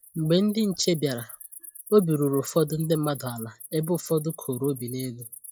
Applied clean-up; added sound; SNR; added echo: classical method log-MMSE.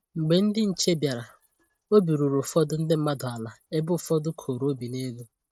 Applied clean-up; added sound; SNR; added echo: neural mask model RNNoise.